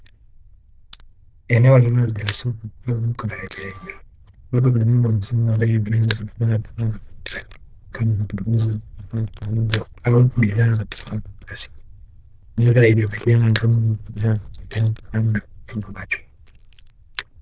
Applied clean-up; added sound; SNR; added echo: neural diffusion model UNIVERSE++.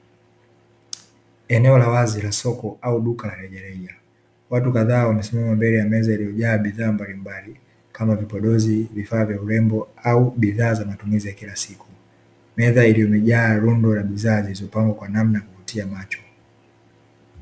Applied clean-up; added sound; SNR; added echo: none; none; none; none.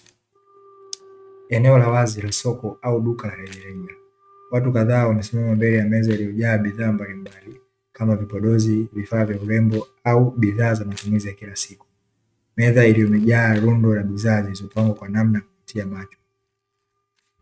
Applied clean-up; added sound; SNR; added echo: neural mask model RNNoise.